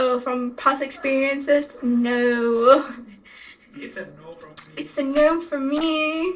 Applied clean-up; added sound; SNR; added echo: neural separator model SepFormer DNS4.